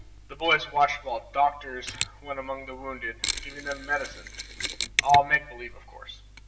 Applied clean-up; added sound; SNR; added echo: none; Mechanisms; 8 dB; reverberation time 0.7 s.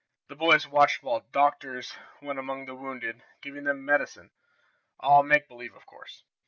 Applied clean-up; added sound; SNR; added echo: none; none; none; none.